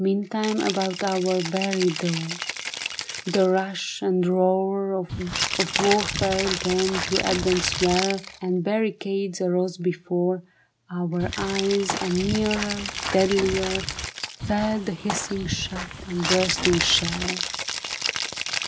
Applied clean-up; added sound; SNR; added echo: none; Rattle (instrument) + Walk, footsteps / Bird vocalization, bird call, bird song; 5 dB; none.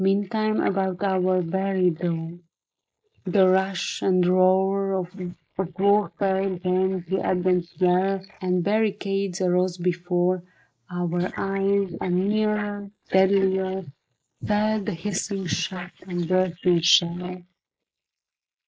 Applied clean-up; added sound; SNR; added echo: neural mask model Resemble Enhance denoiser.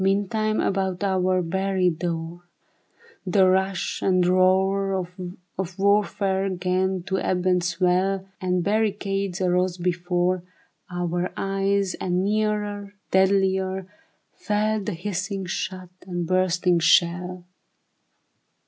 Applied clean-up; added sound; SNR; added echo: none; none; none; none.